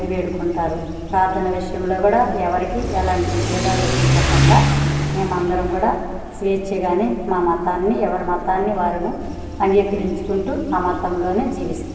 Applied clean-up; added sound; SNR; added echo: none; Accelerating, revving, vroom / Car; 3 dB; reverberation time 1.9 s.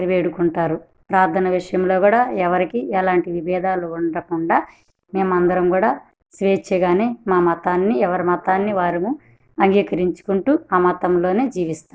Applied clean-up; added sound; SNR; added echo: none; none; none; none.